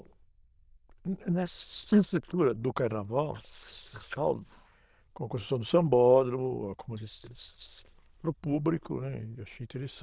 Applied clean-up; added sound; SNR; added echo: neural diffusion model UNIVERSE++.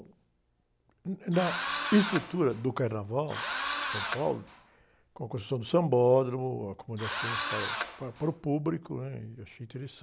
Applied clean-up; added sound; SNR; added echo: none; Engine / Drill; 4 dB; none.